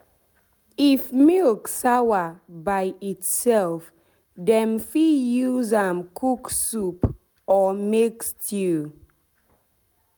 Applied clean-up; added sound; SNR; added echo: none; none; none; none.